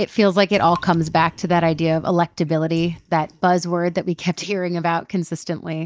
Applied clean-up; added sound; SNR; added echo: neural mask model DeepFilterNet 3.